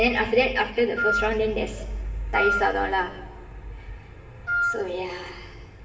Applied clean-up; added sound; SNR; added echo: none; Wind instrument, woodwind instrument; 1 dB; reverberation time 1.9 s.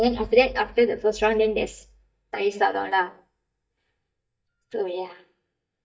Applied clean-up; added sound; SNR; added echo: neural mask model DeepFilterNet 3.